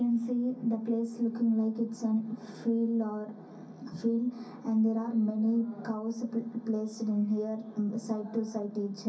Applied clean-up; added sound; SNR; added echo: none; none; none; reverberation time 0.3 s.